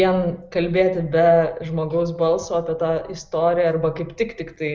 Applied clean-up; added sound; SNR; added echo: none; none; none; none.